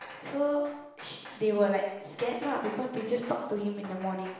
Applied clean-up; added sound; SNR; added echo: none; Hammer; 17 dB; reverberation time 0.9 s.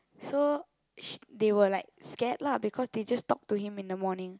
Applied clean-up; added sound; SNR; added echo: none; none; none; none.